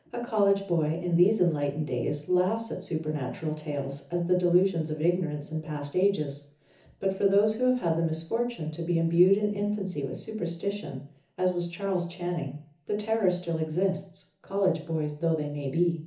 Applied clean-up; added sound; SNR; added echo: none; none; none; reverberation time 0.6 s.